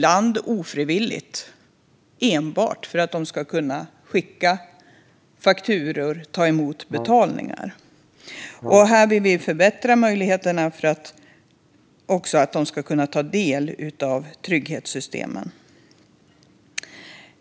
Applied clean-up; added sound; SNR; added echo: none; Brass instrument; 15 dB; none.